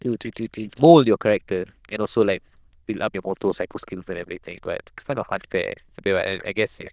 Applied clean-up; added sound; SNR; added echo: neural diffusion model UNIVERSE++.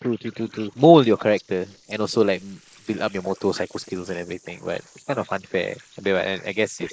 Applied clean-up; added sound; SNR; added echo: neural mask model Resemble Enhance denoiser.